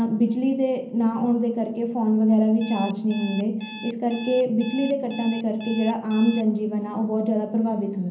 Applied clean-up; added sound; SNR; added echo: none; Alarm; 17 dB; reverberation time 0.6 s.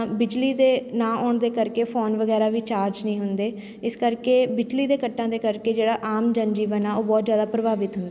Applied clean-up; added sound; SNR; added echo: none; none; none; none.